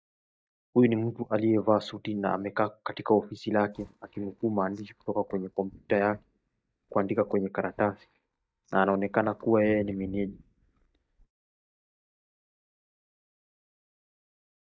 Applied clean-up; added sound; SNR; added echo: neural mask model DeepFilterNet 3.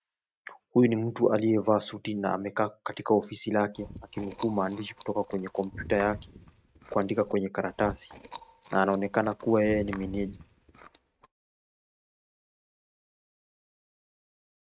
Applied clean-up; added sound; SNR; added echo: neural mask model RNNoise.